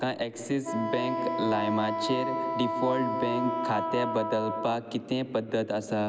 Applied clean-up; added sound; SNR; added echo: none; Wind instrument, woodwind instrument; 3 dB; none.